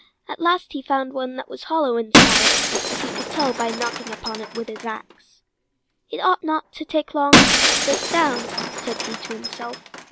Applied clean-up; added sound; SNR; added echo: none; Shatter; -3 dB; none.